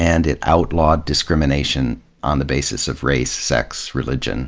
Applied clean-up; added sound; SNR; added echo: none; none; none; none.